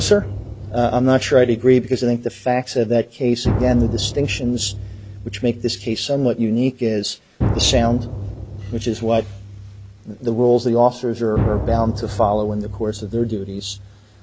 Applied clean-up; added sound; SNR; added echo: none; Drum; 8 dB; none.